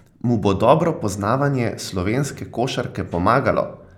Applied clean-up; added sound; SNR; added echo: none; none; none; none.